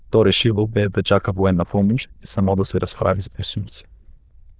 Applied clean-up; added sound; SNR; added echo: neural diffusion model UNIVERSE++.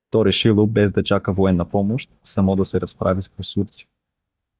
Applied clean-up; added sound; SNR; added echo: neural mask model DeepFilterNet 3.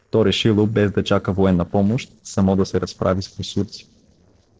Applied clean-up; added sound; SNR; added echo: neural separator model SepFormer DNS4.